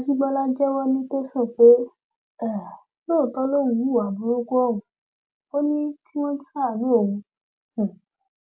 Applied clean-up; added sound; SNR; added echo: none; none; none; none.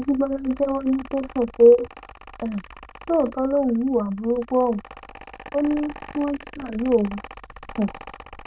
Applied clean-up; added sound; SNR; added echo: neural diffusion model UNIVERSE++.